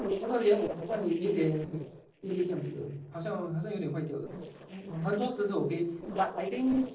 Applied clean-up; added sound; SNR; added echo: neural separator model SepFormer DNS4.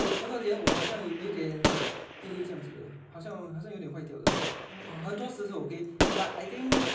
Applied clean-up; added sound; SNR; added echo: none; Gunshot, gunfire; -3 dB; reverberation time 0.6 s.